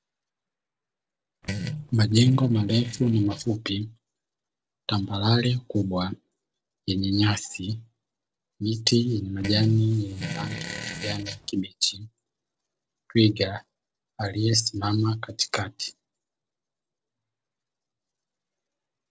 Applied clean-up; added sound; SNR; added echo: neural separator model SepFormer DNS4.